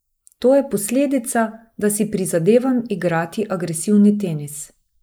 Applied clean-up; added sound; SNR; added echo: neural mask model Resemble Enhance denoiser.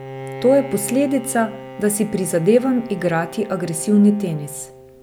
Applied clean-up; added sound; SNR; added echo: none; Bowed string instrument; 15 dB; none.